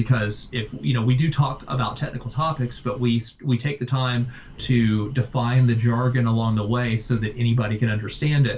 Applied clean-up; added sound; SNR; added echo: none; Breathing; 20 dB; reverberation time 0.2 s.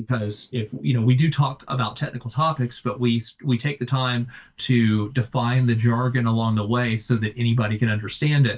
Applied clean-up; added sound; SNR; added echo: neural mask model DeepFilterNet 3.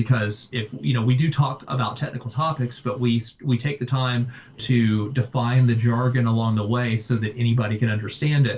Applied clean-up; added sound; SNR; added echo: neural separator model SepFormer DNS4.